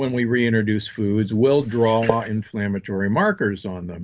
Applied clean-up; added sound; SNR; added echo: neural mask model Resemble Enhance denoiser.